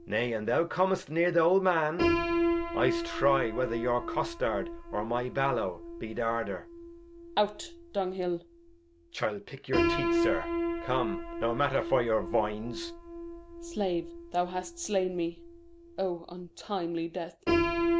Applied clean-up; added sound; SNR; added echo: none; Piano; 3 dB; none.